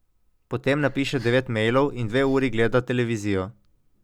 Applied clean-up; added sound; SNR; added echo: none; Breathing; 12 dB; none.